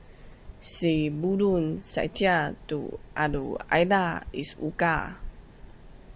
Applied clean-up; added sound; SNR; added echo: none; none; none; none.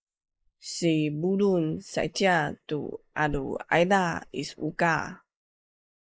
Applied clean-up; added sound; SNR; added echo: neural mask model Resemble Enhance denoiser.